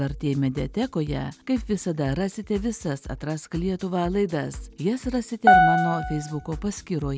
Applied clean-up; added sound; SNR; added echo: none; Piano; -5 dB; none.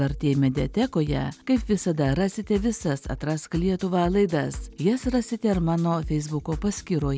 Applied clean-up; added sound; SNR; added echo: none; none; none; none.